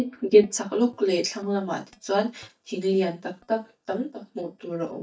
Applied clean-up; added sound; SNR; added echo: neural mask model DeepFilterNet 3.